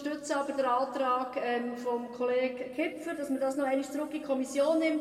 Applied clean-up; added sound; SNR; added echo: none; none; none; reverberation time 1.8 s.